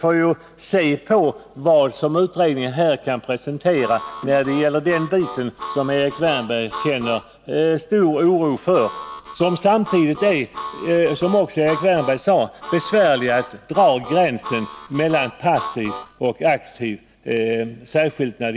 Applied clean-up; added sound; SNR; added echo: none; Harmonica; 13 dB; none.